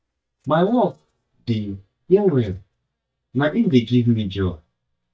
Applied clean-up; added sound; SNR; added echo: neural mask model DeepFilterNet 3.